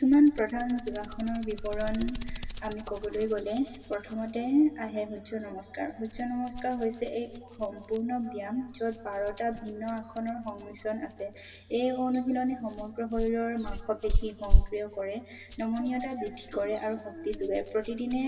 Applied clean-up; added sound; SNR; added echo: none; Rattle; 3 dB; reverberation time 1.3 s.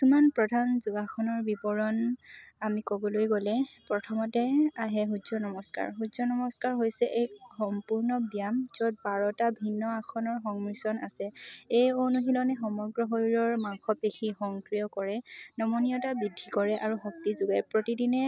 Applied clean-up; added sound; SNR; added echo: none; none; none; none.